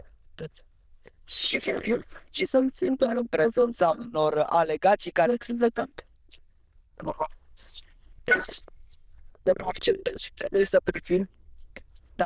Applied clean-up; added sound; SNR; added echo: neural diffusion model UNIVERSE++.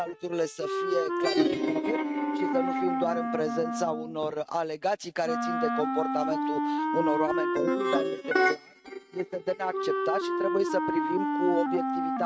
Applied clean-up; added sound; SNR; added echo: neural mask model RNNoise.